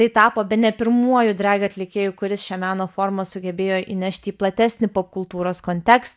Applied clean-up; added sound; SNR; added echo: none; none; none; none.